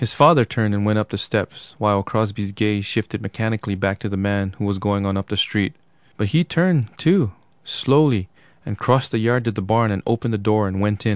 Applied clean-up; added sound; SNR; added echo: none; none; none; none.